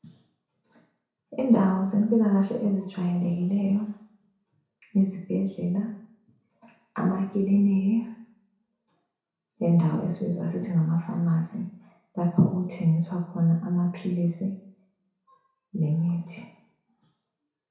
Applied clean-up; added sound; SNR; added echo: none; none; none; reverberation time 0.6 s.